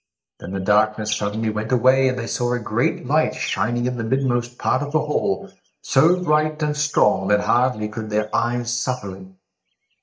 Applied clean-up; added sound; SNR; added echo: neural mask model DeepFilterNet 3.